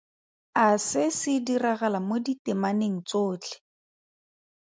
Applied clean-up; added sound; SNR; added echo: none; none; none; none.